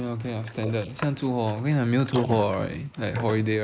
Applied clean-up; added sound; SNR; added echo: neural mask model Resemble Enhance denoiser.